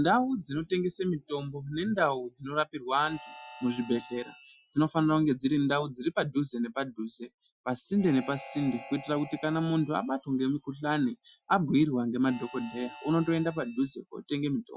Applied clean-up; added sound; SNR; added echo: classical method Wiener filter.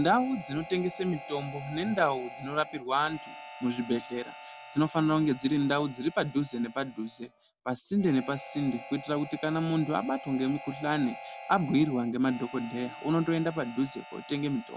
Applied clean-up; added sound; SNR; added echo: none; Harmonica; 15 dB; none.